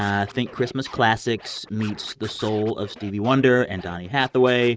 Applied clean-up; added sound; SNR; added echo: neural mask model RNNoise.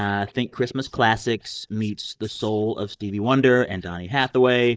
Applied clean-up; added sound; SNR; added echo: neural mask model DeepFilterNet 3.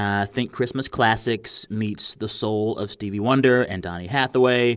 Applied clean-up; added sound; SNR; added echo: none; none; none; none.